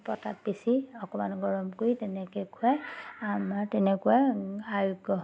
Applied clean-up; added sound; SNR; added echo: none; none; none; none.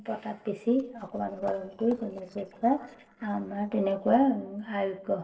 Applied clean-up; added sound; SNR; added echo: neural separator model SepFormer DNS4.